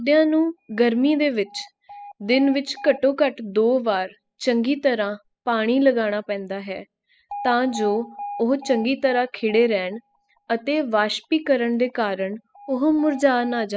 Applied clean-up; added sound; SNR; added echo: classical method spectral subtraction.